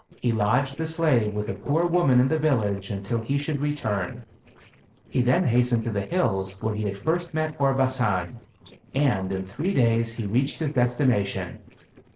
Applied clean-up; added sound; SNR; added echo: neural separator model SepFormer DNS4.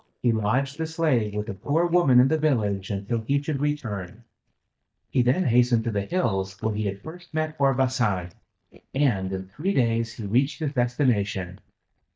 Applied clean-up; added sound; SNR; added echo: neural mask model DeepFilterNet 3.